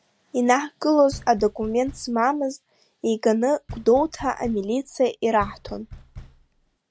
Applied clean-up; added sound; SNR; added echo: none; Knock; 19 dB; none.